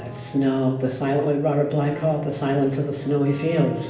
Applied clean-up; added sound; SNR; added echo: none; Brass instrument; 19 dB; reverberation time 1.0 s.